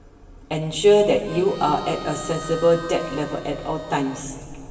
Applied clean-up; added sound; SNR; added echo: none; Harmonica; 16 dB; reverberation time 2.4 s.